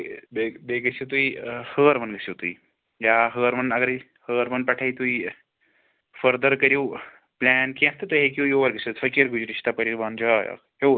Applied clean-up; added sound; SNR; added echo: none; none; none; none.